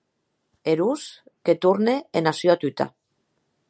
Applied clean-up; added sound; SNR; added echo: none; none; none; none.